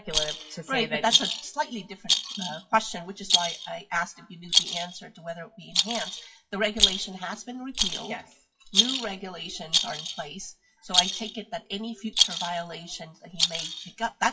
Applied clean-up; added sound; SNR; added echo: classical method WPE with log-MMSE.